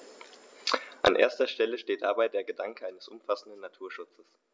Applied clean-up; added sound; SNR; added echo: none; none; none; none.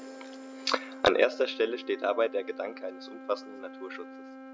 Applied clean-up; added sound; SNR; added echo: none; Wind instrument, woodwind instrument; 14 dB; none.